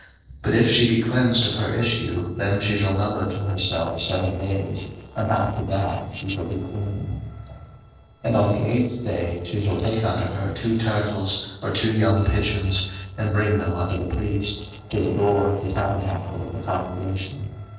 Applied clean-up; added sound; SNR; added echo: neural separator model SepFormer DNS4.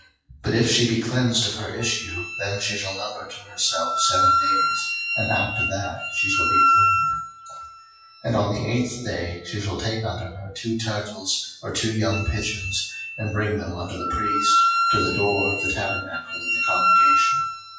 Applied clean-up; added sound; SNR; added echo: classical method WPE with log-MMSE.